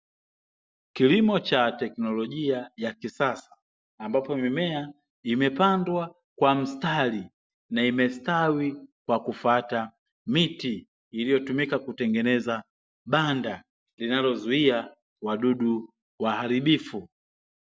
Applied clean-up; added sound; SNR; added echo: none; none; none; none.